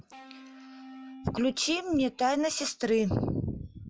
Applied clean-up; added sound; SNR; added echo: classical method log-MMSE.